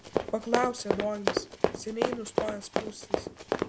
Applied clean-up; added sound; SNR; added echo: none; Run; -3 dB; none.